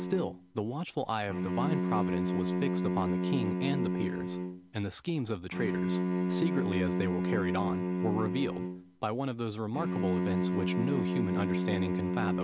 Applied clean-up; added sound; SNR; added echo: none; Bowed string instrument; -3 dB; none.